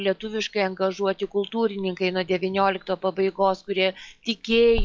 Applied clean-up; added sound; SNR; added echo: classical method log-MMSE.